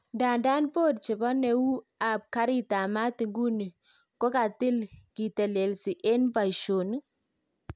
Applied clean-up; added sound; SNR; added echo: none; none; none; none.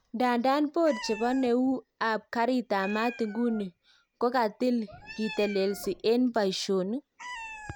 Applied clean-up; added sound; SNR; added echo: none; Meow; 17 dB; none.